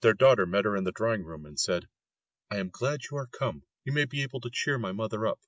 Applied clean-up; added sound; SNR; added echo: none; none; none; none.